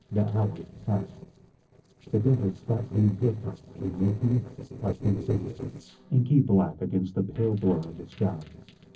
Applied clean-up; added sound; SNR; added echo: neural separator model SepFormer DNS4.